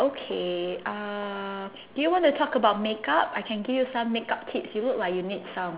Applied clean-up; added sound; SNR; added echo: none; none; none; none.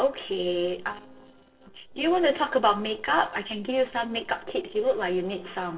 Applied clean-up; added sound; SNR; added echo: neural separator model SepFormer DNS4.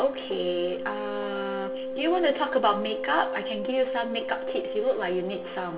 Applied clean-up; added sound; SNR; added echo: none; Wind instrument, woodwind instrument; 6 dB; reverberation time 0.2 s.